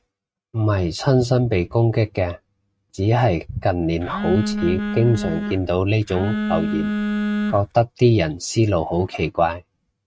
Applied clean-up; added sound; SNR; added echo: neural mask model RNNoise.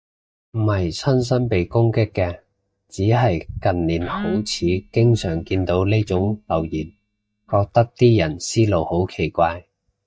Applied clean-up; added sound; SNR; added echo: neural mask model DeepFilterNet 3.